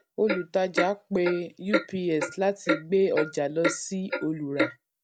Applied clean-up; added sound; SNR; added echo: none; Clock; 4 dB; none.